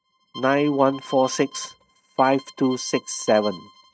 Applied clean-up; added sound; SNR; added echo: neural mask model RNNoise.